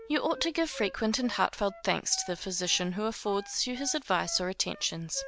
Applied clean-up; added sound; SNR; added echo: none; Wind instrument, woodwind instrument; 19 dB; none.